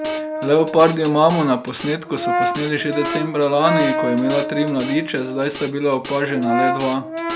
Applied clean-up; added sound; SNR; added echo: none; Drum kit + Brass instrument; 4 dB; none.